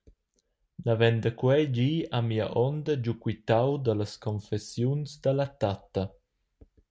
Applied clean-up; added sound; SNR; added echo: none; none; none; none.